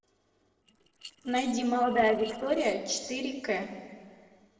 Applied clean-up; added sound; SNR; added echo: neural separator model SepFormer DNS4.